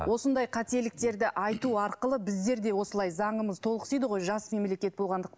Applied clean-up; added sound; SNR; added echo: none; none; none; none.